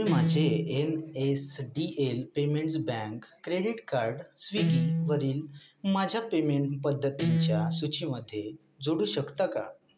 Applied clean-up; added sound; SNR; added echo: none; Guitar; 1 dB; none.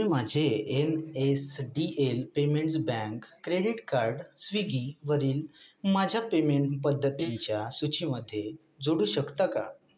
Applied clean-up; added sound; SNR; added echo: neural mask model Resemble Enhance denoiser.